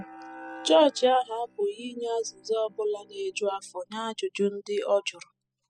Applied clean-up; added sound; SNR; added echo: classical method spectral subtraction.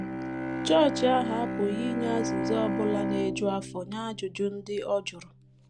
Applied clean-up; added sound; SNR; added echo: none; Bowed string instrument; 4 dB; none.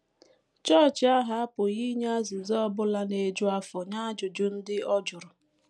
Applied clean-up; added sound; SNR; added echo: none; none; none; none.